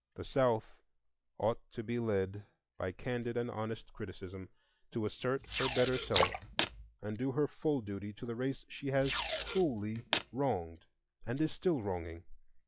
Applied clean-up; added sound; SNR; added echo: classical method log-MMSE.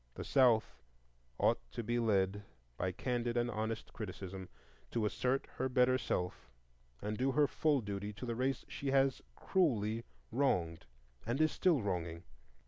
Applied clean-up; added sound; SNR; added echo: none; none; none; none.